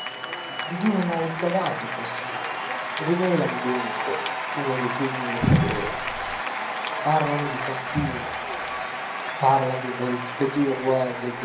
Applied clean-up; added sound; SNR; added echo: none; Applause / Cheering; 3 dB; reverberation time 0.6 s.